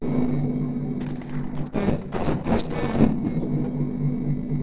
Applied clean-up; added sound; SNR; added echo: neural separator model SepFormer DNS4.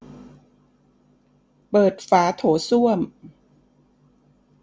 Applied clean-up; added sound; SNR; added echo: none; none; none; none.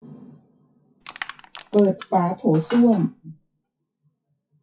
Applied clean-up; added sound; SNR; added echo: classical method WPE with log-MMSE.